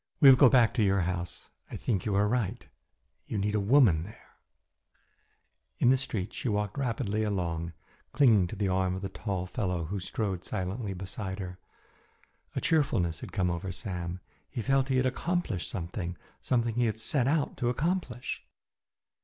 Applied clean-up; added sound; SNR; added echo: none; none; none; none.